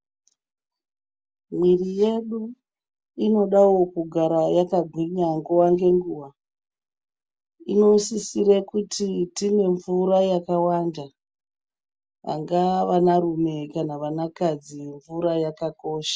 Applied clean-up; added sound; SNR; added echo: none; none; none; none.